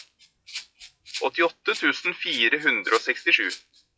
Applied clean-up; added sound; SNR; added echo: classical method log-MMSE.